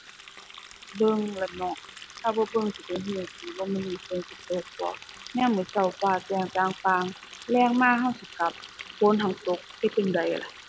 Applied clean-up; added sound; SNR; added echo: none; Water tap, faucet; 17 dB; none.